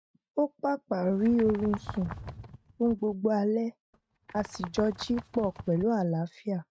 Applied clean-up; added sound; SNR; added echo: neural mask model RNNoise.